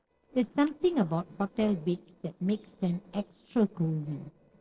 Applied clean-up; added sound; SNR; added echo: neural separator model SepFormer DNS4.